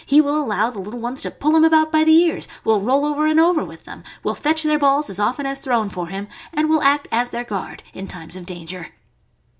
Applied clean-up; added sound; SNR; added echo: none; none; none; none.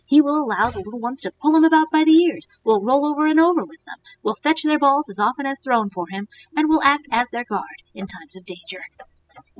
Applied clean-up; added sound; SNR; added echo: classical method spectral subtraction.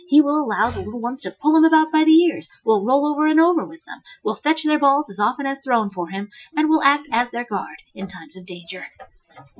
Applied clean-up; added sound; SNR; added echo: classical method Wiener filter.